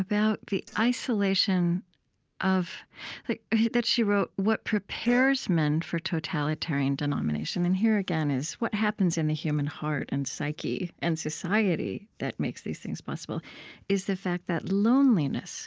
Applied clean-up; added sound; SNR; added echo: neural separator model SepFormer DNS4.